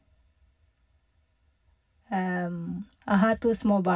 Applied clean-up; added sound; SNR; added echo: none; none; none; reverberation time 0.4 s.